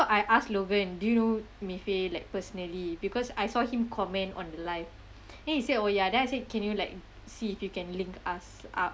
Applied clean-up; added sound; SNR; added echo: none; none; none; none.